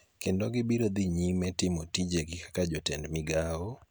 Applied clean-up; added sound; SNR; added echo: none; none; none; none.